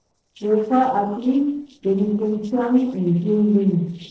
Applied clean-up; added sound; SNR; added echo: neural separator model SepFormer DNS4.